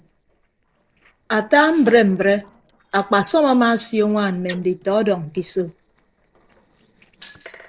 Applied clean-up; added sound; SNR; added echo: neural separator model SepFormer DNS4.